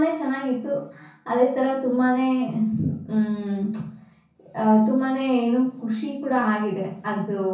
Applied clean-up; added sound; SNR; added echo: none; none; none; reverberation time 0.6 s.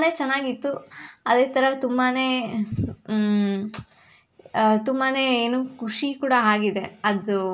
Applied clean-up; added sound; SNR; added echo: none; none; none; none.